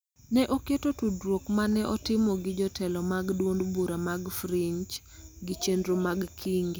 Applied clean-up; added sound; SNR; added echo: none; none; none; none.